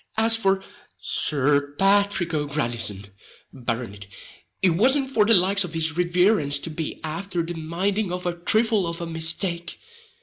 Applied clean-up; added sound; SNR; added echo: none; none; none; none.